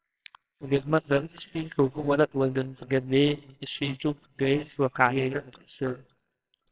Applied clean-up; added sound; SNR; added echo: neural separator model SepFormer WHAMR!.